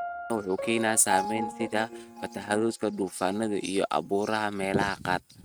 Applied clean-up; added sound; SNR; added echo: neural mask model RNNoise.